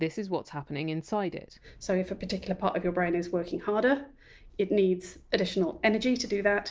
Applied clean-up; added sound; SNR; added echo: none; none; none; none.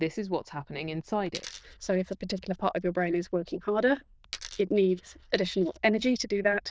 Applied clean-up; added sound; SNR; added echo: neural diffusion model UNIVERSE++.